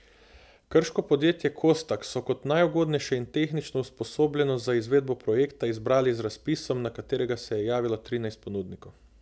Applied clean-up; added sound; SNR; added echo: none; none; none; none.